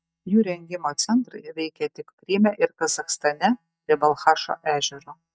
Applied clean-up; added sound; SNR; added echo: neural mask model DeepFilterNet 3.